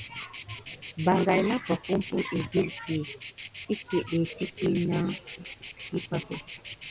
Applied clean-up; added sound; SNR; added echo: none; Insect; -3 dB; none.